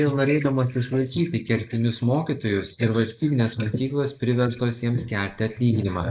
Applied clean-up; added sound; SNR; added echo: neural mask model Resemble Enhance denoiser.